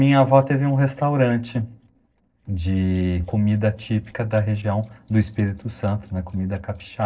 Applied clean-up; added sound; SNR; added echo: neural separator model SepFormer DNS4.